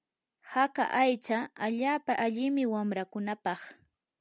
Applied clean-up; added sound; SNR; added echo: none; none; none; none.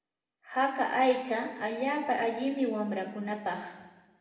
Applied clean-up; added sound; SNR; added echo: none; none; none; reverberation time 1.1 s.